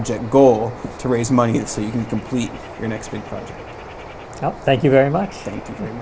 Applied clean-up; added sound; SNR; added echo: none; Bird; 15 dB; none.